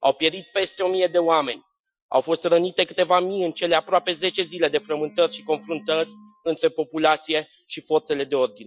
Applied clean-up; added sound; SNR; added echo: classical method Wiener filter.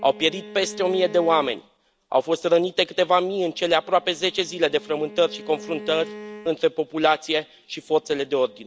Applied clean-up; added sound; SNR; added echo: none; Bowed string instrument; 19 dB; none.